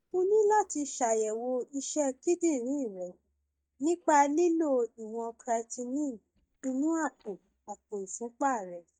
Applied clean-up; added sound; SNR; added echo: neural mask model DeepFilterNet 3.